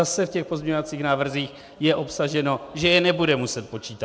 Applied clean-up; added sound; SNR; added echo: none; none; none; none.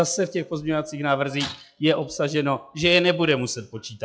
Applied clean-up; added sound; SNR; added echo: classical method log-MMSE.